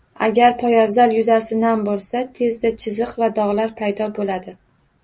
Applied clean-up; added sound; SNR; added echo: none; none; none; none.